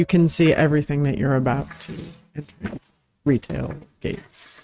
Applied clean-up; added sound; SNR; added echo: neural mask model RNNoise.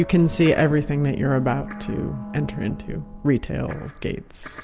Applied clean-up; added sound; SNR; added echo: none; none; none; none.